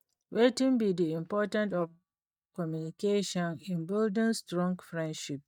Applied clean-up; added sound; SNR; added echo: neural mask model DeepFilterNet 3.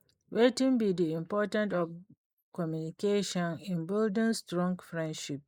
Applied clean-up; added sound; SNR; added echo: neural mask model Resemble Enhance denoiser.